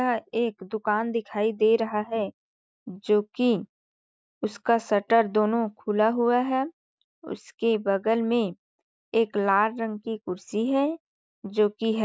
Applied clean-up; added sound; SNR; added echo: none; none; none; none.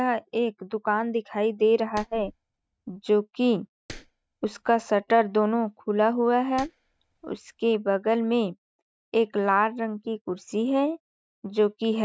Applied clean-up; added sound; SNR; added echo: neural mask model RNNoise.